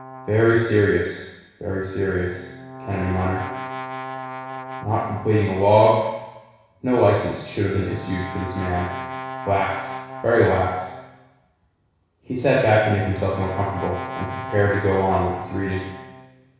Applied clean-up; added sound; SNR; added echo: none; Brass instrument; 13 dB; reverberation time 1.1 s.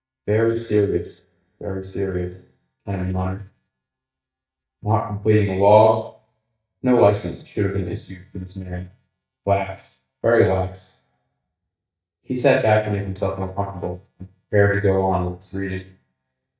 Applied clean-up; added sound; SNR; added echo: neural mask model DeepFilterNet 3.